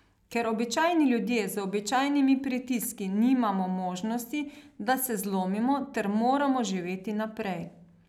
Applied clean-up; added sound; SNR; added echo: none; none; none; none.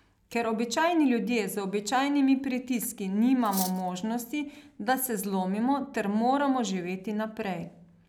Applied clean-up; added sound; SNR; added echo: none; Cutlery, silverware; 10 dB; none.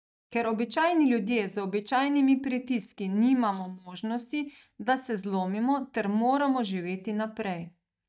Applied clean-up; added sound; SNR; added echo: neural mask model DeepFilterNet 3.